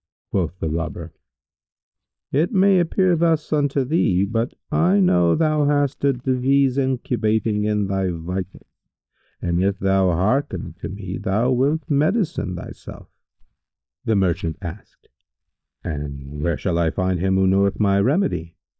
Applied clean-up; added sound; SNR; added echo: neural mask model DeepFilterNet 3.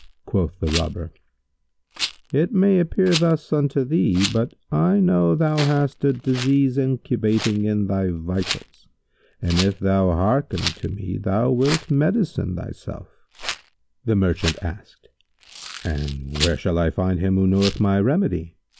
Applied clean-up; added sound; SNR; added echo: none; Rattle; 13 dB; none.